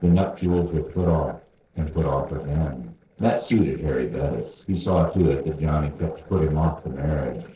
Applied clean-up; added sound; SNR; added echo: neural separator model SepFormer DNS4.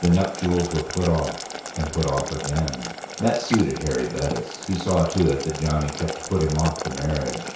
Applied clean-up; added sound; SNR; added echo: none; Boiling; 9 dB; reverberation time 0.6 s.